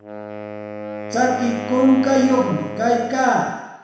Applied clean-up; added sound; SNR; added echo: none; Wind instrument, woodwind instrument; 11 dB; reverberation time 1.0 s.